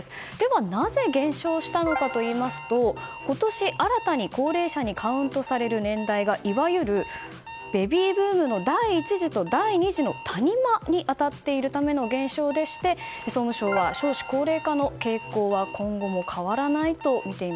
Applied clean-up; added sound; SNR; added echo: none; Alarm; 17 dB; none.